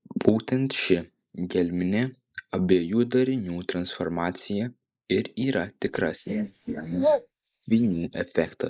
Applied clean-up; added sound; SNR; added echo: neural mask model Resemble Enhance denoiser.